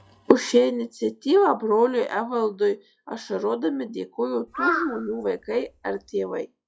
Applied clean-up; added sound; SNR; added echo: classical method log-MMSE.